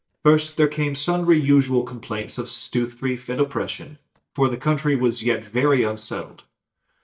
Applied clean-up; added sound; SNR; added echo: neural mask model DeepFilterNet 3.